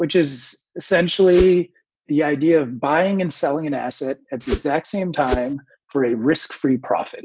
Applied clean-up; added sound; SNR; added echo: neural mask model RNNoise.